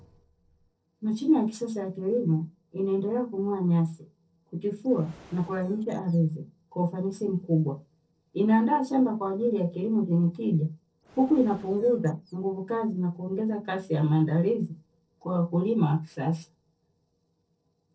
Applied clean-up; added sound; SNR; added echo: neural separator model SepFormer DNS4.